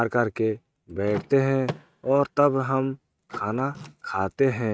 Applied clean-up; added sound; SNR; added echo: neural mask model RNNoise.